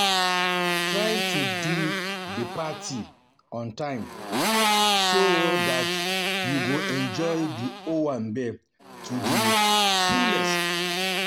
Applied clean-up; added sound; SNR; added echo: none; Motorcycle; -5 dB; none.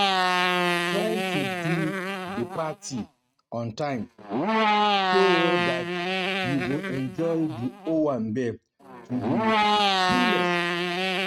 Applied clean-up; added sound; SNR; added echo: neural mask model RNNoise.